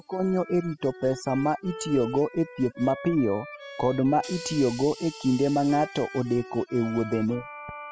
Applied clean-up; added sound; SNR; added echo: classical method spectral subtraction.